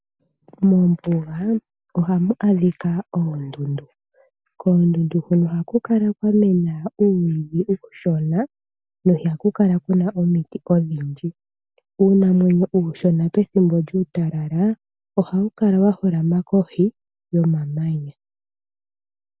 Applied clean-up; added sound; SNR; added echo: none; none; none; none.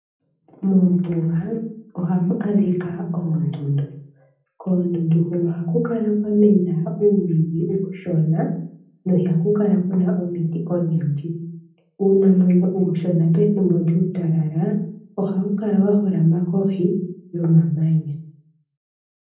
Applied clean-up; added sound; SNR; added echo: none; none; none; reverberation time 0.6 s.